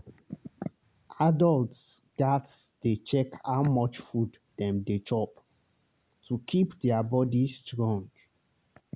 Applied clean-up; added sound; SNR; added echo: none; none; none; none.